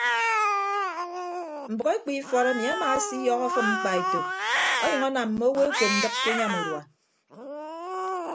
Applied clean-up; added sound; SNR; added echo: none; Cat; 0 dB; none.